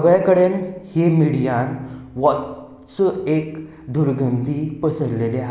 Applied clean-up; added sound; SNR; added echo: none; none; none; none.